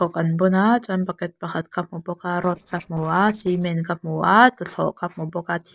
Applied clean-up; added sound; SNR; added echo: neural separator model SepFormer DNS4.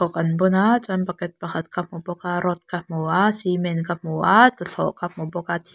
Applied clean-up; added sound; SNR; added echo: none; none; none; none.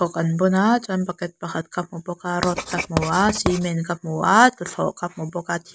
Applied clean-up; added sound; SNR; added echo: none; Writing; 9 dB; none.